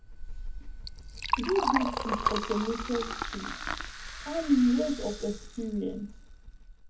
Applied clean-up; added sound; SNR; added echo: none; Liquid; 3 dB; reverberation time 0.3 s.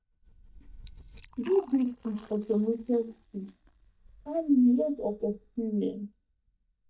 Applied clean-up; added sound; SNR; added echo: neural mask model DeepFilterNet 3.